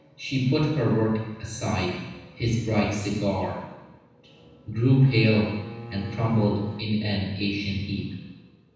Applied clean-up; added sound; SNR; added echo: none; Bowed string instrument; 14 dB; reverberation time 1.1 s.